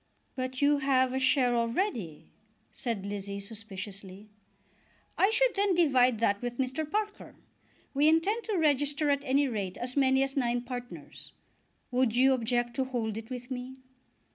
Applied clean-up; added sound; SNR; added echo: none; none; none; none.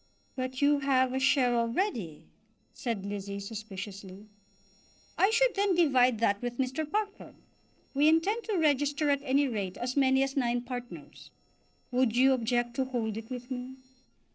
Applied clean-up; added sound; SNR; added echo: neural separator model SepFormer DNS4.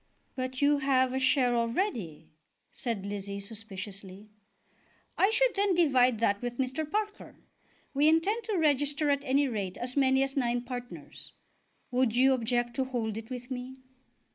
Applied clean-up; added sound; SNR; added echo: neural mask model Resemble Enhance denoiser.